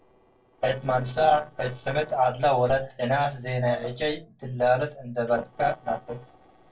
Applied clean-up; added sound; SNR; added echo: neural separator model SepFormer DNS4.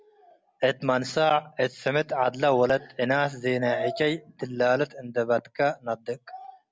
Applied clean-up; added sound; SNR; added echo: none; none; none; none.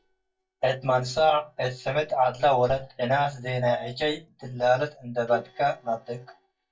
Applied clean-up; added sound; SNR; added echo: neural mask model DeepFilterNet 3.